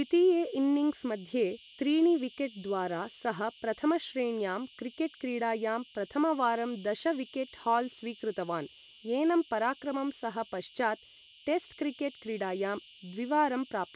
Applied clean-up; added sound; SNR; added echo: none; Insect; 14 dB; none.